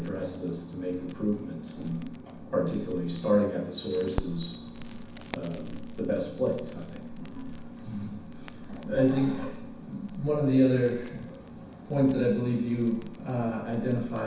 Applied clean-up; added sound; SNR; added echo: none; Crackle; 14 dB; reverberation time 0.6 s.